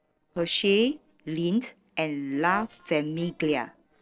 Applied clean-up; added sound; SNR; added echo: neural separator model SepFormer DNS4.